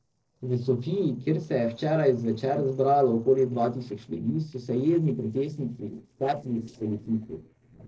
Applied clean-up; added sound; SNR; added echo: neural separator model SepFormer DNS4.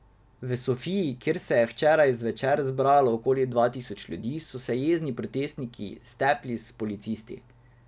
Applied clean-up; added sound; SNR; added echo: none; none; none; none.